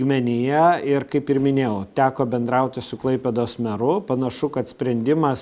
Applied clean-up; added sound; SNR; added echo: none; none; none; none.